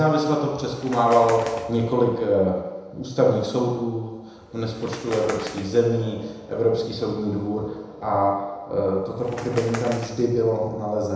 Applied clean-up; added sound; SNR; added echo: none; Bird; 16 dB; reverberation time 1.0 s.